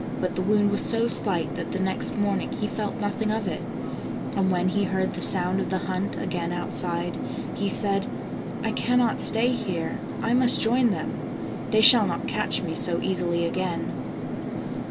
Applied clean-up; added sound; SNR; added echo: none; Fixed-wing aircraft, airplane; 4 dB; none.